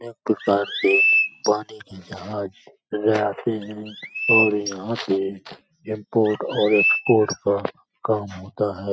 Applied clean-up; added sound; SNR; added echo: neural mask model RNNoise.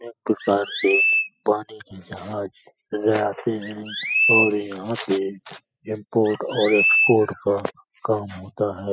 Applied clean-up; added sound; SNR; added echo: classical method spectral subtraction.